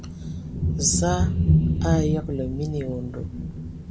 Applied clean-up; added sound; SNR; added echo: none; Thunder; -3 dB; none.